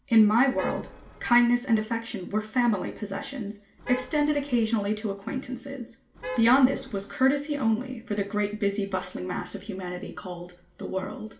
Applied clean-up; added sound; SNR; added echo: none; Traffic noise, roadway noise / Vehicle horn, car horn, honking; 12 dB; reverberation time 0.5 s.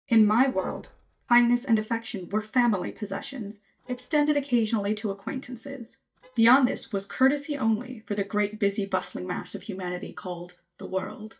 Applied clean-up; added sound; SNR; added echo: neural mask model DeepFilterNet 3.